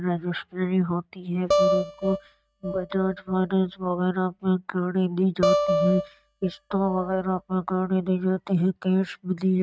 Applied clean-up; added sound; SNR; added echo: neural mask model RNNoise.